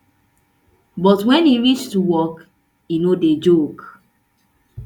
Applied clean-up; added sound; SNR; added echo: none; none; none; none.